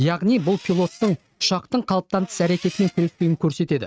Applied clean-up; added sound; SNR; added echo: neural mask model RNNoise.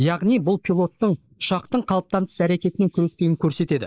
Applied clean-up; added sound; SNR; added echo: neural mask model Resemble Enhance denoiser.